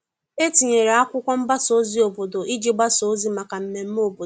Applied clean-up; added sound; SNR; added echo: none; none; none; none.